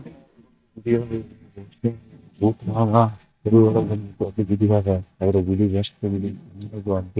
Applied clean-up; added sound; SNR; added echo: neural mask model DeepFilterNet 3.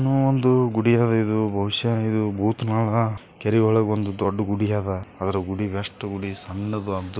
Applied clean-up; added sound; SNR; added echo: none; none; none; none.